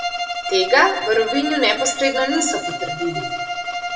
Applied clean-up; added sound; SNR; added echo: none; Bowed string instrument; 5 dB; reverberation time 1.2 s.